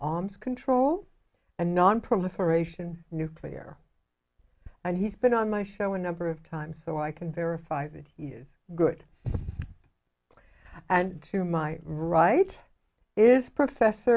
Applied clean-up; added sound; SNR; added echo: none; none; none; none.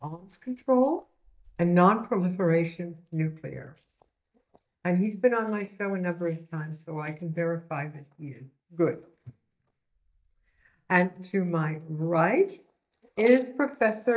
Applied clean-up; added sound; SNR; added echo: neural mask model DeepFilterNet 3.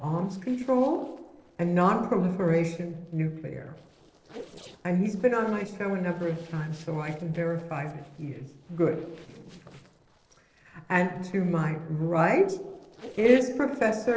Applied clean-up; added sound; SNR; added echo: neural separator model SepFormer DNS4.